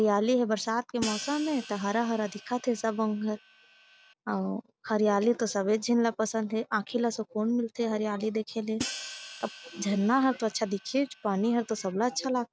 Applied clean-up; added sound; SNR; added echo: none; Hi-hat; 14 dB; none.